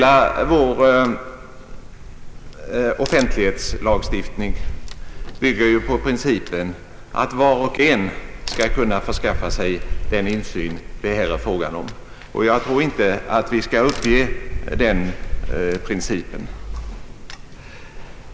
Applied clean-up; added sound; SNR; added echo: none; Crack; 5 dB; none.